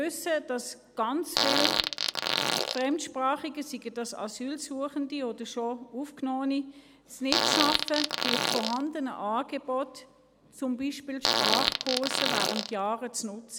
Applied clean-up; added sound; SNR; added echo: none; Fart; -4 dB; none.